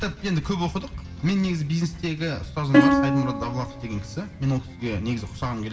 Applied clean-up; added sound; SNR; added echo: none; Plucked string instrument; -4 dB; reverberation time 1.4 s.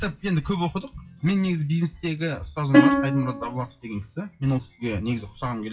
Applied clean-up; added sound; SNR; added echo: classical method WPE with log-MMSE.